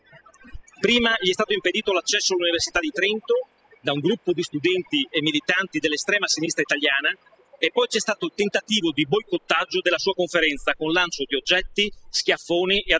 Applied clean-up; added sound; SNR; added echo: classical method spectral subtraction.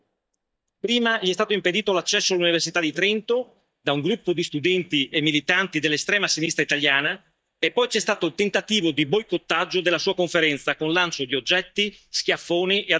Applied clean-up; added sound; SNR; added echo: neural mask model DeepFilterNet 3.